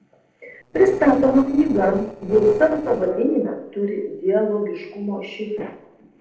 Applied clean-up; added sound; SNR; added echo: neural separator model SepFormer DNS4.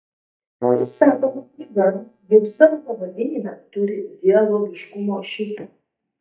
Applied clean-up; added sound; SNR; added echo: neural mask model DeepFilterNet 3.